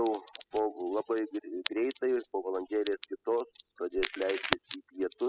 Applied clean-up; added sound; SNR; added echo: classical method spectral subtraction.